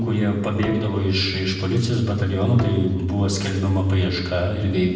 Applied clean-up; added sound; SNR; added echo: none; Bowed string instrument; 16 dB; reverberation time 1.1 s.